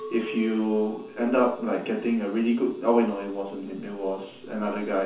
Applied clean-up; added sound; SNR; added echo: none; Chink, clink; 15 dB; reverberation time 0.9 s.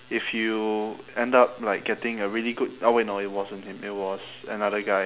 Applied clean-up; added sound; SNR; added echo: none; none; none; none.